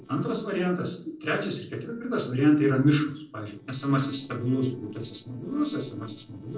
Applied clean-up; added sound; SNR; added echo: neural separator model SepFormer DNS4.